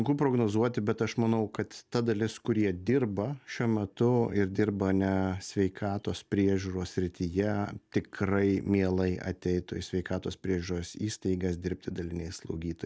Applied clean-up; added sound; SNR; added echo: none; none; none; none.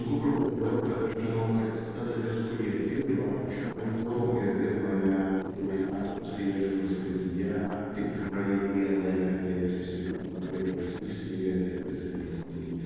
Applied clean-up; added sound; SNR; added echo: neural separator model SepFormer DNS4.